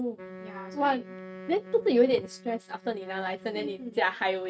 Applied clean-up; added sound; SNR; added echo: neural mask model RNNoise.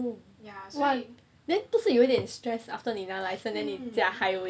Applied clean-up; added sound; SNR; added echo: none; none; none; none.